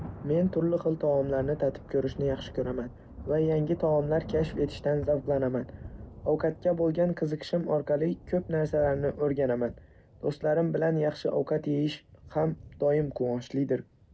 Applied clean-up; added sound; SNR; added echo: none; Thunder / Rain; 16 dB; none.